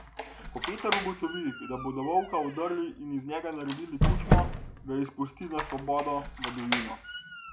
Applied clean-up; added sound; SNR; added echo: none; Squeak; -1 dB; none.